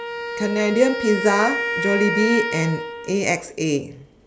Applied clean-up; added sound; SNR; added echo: none; Wind instrument, woodwind instrument; 5 dB; none.